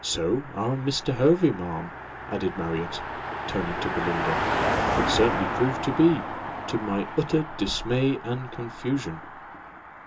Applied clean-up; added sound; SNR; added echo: none; Car passing by; 4 dB; reverberation time 0.2 s.